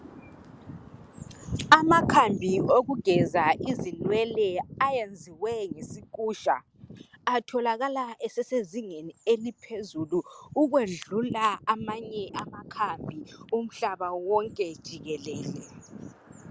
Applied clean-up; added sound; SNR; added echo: none; none; none; none.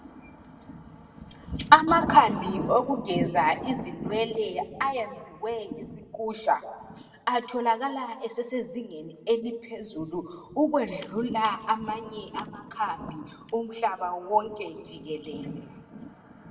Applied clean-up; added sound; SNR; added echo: none; none; none; reverberation time 1.0 s.